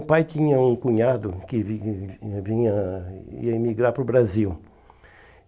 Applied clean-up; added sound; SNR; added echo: none; none; none; none.